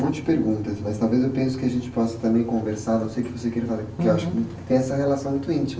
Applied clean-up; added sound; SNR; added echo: none; none; none; reverberation time 0.7 s.